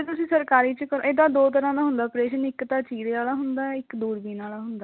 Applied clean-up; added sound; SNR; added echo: none; none; none; none.